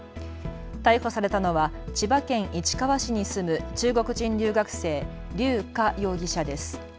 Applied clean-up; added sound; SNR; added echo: none; none; none; none.